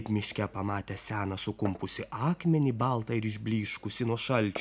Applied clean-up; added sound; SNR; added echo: none; Glass; 19 dB; none.